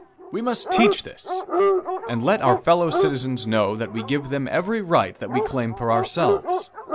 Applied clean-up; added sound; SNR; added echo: none; Dog; 2 dB; none.